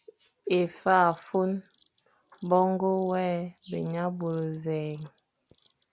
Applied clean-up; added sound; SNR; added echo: none; none; none; none.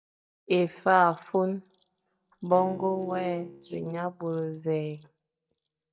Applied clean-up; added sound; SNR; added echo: neural mask model DeepFilterNet 3.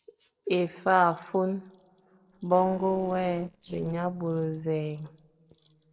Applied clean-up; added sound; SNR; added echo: neural separator model SepFormer DNS4.